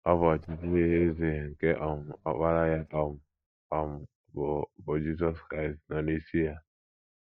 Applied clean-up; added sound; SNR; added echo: neural mask model DeepFilterNet 3.